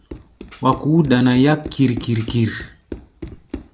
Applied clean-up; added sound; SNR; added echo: none; Run + Tambourine; 14 dB; none.